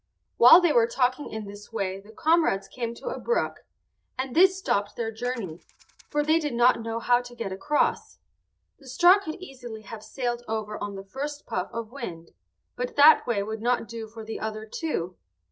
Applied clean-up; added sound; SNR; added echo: neural separator model SepFormer DNS4.